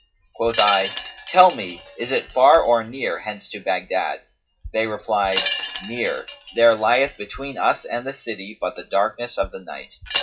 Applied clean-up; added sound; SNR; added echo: classical method WPE with log-MMSE.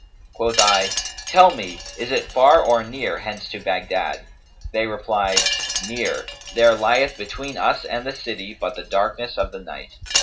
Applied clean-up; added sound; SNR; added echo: none; Wind chime; 8 dB; reverberation time 0.2 s.